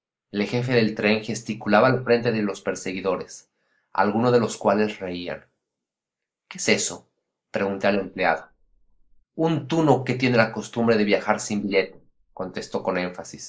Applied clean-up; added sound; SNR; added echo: neural mask model Resemble Enhance denoiser.